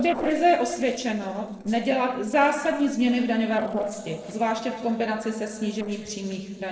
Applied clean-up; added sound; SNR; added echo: neural separator model SepFormer DNS4.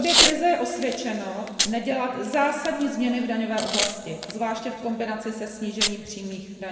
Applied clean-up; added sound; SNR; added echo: none; Packing tape, duct tape / Tearing; 2 dB; reverberation time 2.1 s.